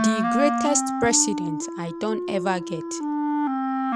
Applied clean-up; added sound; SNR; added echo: none; Wind instrument, woodwind instrument; -1 dB; none.